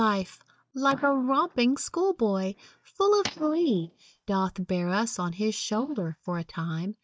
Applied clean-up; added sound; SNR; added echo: neural mask model DeepFilterNet 3.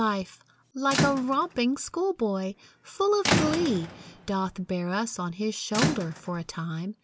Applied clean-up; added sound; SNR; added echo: none; Squeak / Rattle / Slam; 5 dB; none.